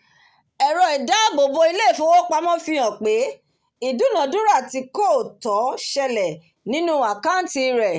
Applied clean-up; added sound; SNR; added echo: none; none; none; none.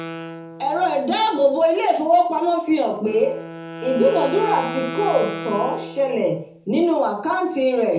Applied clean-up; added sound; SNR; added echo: none; Wind instrument, woodwind instrument; 14 dB; reverberation time 0.5 s.